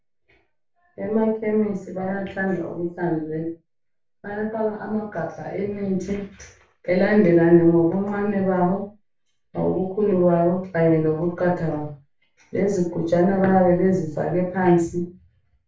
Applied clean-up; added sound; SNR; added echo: none; none; none; reverberation time 0.3 s.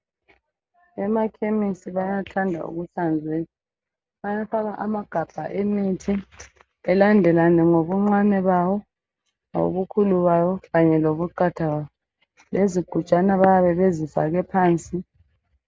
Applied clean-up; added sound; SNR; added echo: none; none; none; none.